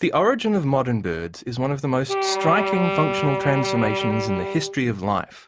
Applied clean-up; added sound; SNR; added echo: none; Wind instrument, woodwind instrument; 4 dB; none.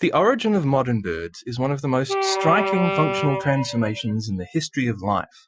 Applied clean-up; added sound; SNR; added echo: classical method Wiener filter.